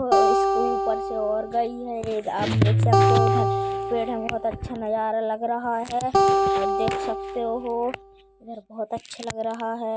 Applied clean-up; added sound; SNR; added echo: none; Guitar + Acoustic guitar; -4 dB; none.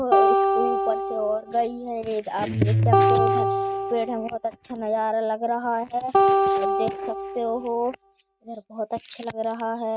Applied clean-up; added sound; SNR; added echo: neural mask model RNNoise.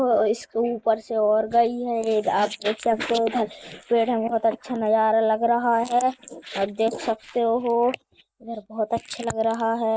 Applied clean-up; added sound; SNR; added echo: neural mask model Resemble Enhance denoiser.